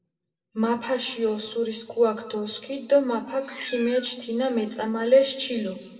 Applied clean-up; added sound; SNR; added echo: none; Meow; 17 dB; reverberation time 1.5 s.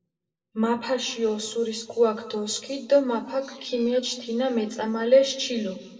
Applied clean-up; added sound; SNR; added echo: neural separator model SepFormer DNS4.